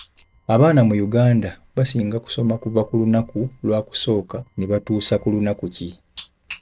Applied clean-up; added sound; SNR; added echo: neural separator model SepFormer DNS4.